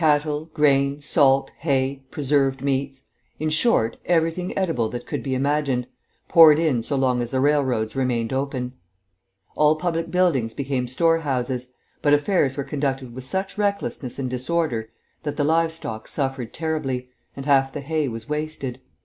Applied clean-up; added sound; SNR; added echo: none; none; none; none.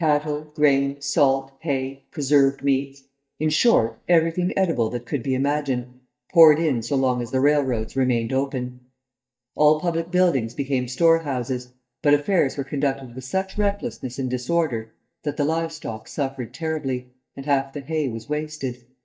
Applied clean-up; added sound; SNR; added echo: neural mask model DeepFilterNet 3.